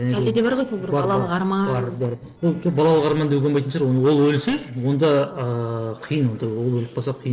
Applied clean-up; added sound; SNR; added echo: neural separator model SepFormer DNS4.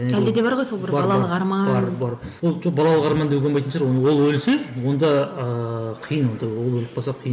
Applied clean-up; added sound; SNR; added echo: none; none; none; none.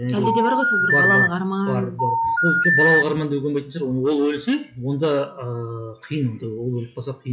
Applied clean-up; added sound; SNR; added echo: classical method log-MMSE.